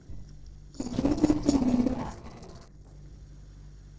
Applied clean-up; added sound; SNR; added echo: neural separator model SepFormer DNS4.